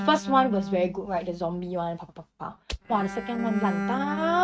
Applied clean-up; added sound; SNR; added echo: neural mask model RNNoise.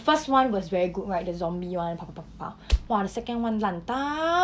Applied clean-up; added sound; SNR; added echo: none; none; none; none.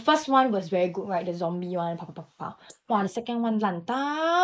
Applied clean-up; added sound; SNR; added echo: neural mask model Resemble Enhance denoiser.